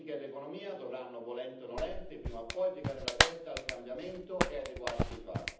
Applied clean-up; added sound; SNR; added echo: none; Clapping; -5 dB; reverberation time 0.8 s.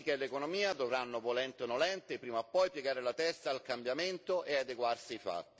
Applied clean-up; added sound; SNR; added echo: none; none; none; none.